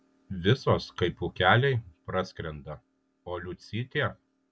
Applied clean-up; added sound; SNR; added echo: none; none; none; none.